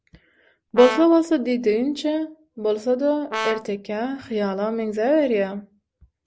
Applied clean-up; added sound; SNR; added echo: none; Brass instrument; 9 dB; none.